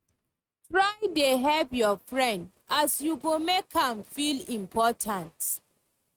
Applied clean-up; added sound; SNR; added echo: neural mask model RNNoise.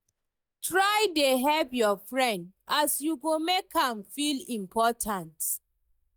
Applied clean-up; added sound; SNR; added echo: neural mask model DeepFilterNet 3.